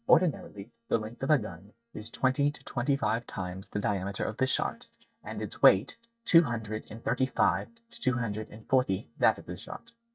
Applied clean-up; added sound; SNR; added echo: neural mask model DeepFilterNet 3.